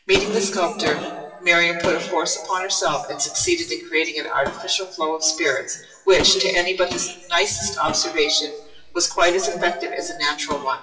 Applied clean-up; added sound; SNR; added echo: classical method WPE with log-MMSE.